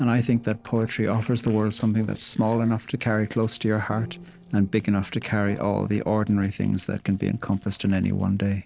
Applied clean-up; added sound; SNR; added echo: neural separator model SepFormer DNS4.